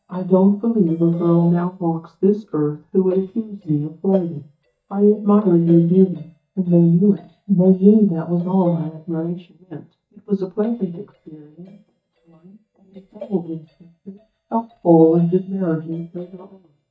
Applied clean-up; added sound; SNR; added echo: neural mask model DeepFilterNet 3.